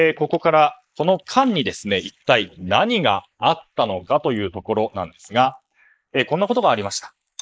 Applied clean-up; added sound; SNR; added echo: neural mask model Resemble Enhance denoiser.